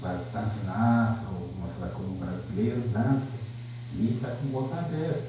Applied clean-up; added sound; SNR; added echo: none; Mechanical fan; 9 dB; reverberation time 0.5 s.